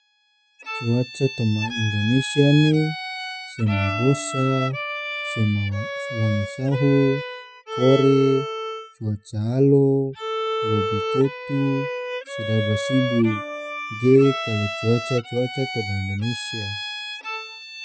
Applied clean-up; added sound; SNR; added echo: classical method spectral subtraction.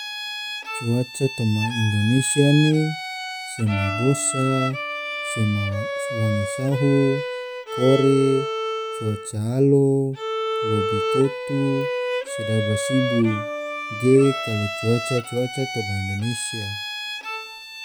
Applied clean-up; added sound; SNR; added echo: none; Bowed string instrument; 6 dB; none.